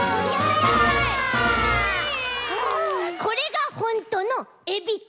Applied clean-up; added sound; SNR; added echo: none; none; none; none.